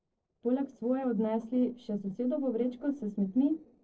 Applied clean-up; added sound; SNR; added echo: neural separator model SepFormer DNS4.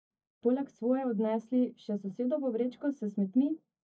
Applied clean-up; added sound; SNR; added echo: neural mask model DeepFilterNet 3.